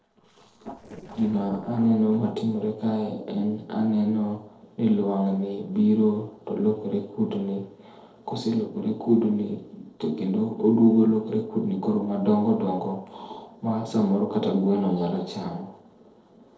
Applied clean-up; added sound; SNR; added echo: neural separator model SepFormer DNS4.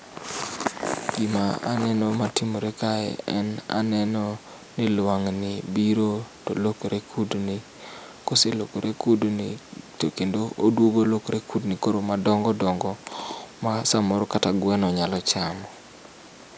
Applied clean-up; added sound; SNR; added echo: none; none; none; none.